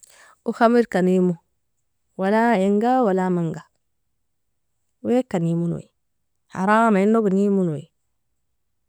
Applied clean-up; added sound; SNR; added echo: none; none; none; none.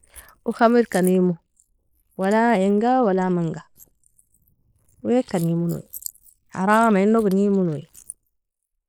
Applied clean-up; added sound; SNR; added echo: neural mask model Resemble Enhance denoiser.